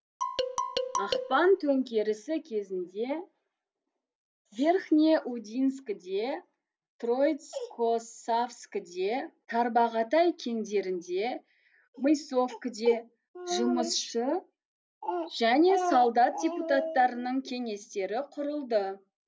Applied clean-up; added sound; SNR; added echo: none; Marimba, xylophone; 4 dB; none.